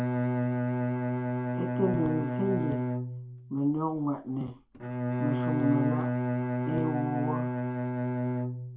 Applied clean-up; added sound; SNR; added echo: none; Bowed string instrument; -3 dB; reverberation time 0.2 s.